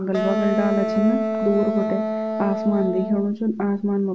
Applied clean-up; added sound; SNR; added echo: none; Wind instrument, woodwind instrument; 3 dB; none.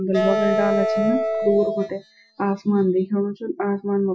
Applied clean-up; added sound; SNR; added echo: classical method Wiener filter.